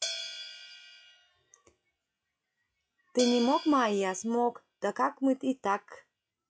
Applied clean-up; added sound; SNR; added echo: classical method log-MMSE.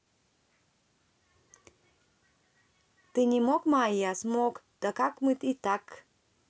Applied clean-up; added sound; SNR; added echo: none; none; none; none.